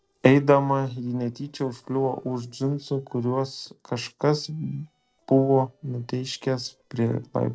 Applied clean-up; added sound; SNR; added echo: neural separator model SepFormer DNS4.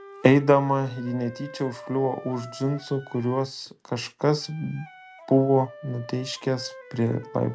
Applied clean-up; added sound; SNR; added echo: none; Wind instrument, woodwind instrument; 19 dB; none.